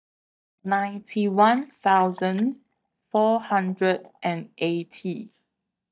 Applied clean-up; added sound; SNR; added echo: neural mask model DeepFilterNet 3.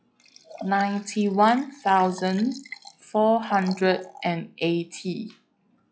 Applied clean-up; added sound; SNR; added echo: classical method log-MMSE.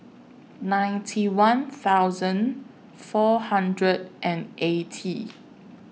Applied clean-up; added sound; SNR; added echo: none; none; none; none.